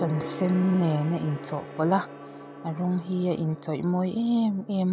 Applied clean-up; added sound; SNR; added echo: none; Gong; 13 dB; none.